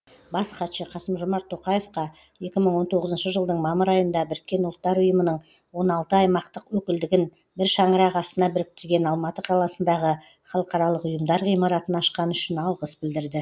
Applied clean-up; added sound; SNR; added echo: none; none; none; none.